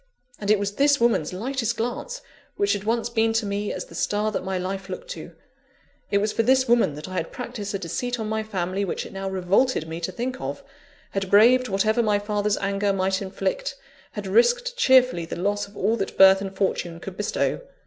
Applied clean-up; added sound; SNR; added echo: none; none; none; none.